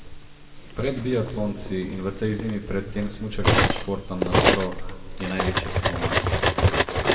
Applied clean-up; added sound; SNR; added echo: none; Cutlery, silverware; -4 dB; reverberation time 1.9 s.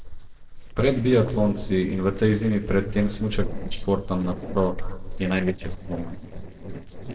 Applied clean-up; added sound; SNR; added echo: neural separator model SepFormer DNS4.